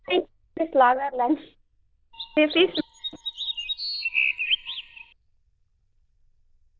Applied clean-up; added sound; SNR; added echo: neural diffusion model UNIVERSE++.